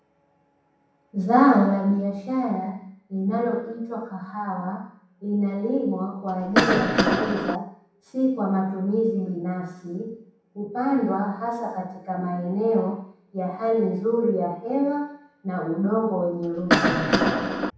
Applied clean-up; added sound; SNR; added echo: none; Cough; -3 dB; reverberation time 0.7 s.